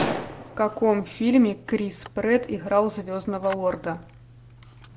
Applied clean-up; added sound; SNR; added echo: none; Gunshot, gunfire; 12 dB; none.